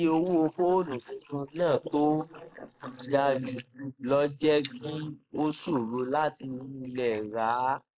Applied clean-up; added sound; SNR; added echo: neural mask model Resemble Enhance denoiser.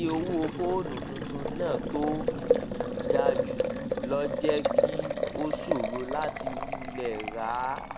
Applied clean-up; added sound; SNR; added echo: none; Boiling; -3 dB; none.